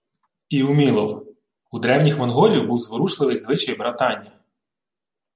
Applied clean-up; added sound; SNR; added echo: none; none; none; none.